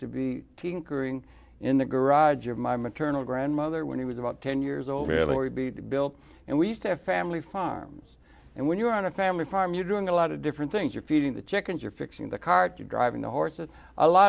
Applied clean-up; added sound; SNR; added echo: none; none; none; none.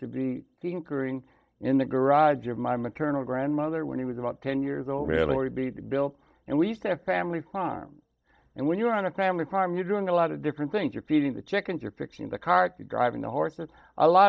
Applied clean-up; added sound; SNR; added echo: neural mask model DeepFilterNet 3.